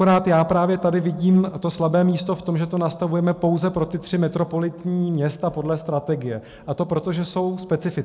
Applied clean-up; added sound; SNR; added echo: none; none; none; none.